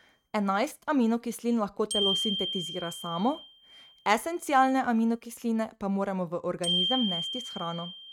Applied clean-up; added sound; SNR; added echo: neural mask model RNNoise.